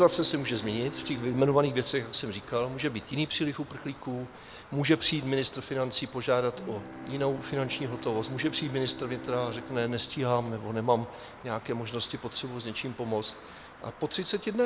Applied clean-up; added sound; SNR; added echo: none; Bowed string instrument + Traffic noise, roadway noise; 14 dB; none.